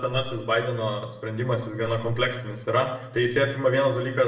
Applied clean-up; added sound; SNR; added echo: none; none; none; reverberation time 0.8 s.